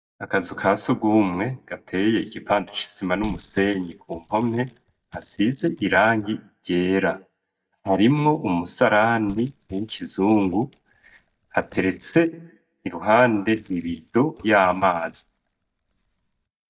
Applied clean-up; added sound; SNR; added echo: neural mask model DeepFilterNet 3.